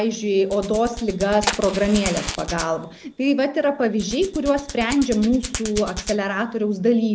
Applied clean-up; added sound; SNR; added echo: none; Fire + Hands; 11 dB; none.